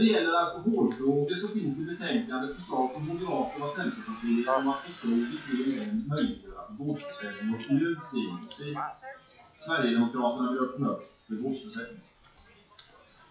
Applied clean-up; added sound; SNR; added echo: classical method WPE with log-MMSE.